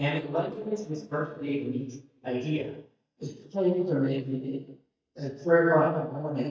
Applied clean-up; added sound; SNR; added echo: neural mask model DeepFilterNet 3.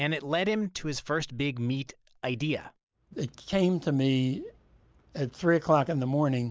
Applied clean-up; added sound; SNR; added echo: none; none; none; none.